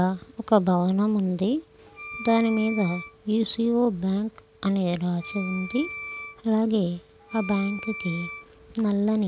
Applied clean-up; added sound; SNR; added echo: none; Wind instrument, woodwind instrument; 13 dB; none.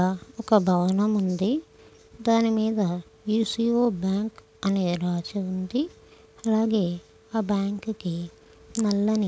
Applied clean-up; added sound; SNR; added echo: none; none; none; none.